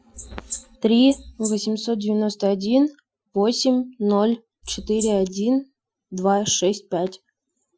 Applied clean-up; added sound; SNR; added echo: classical method Wiener filter.